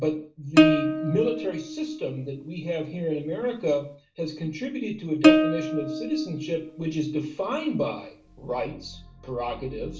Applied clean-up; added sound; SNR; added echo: none; Plucked string instrument; -3 dB; reverberation time 0.3 s.